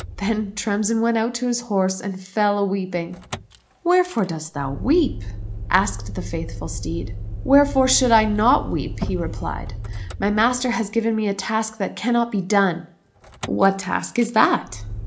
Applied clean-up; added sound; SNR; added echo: none; Motor vehicle (road); 11 dB; reverberation time 0.4 s.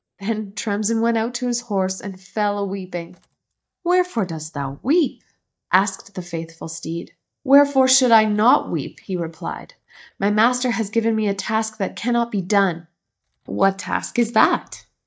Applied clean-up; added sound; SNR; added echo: neural mask model DeepFilterNet 3.